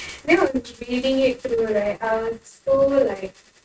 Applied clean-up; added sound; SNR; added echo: neural mask model RNNoise.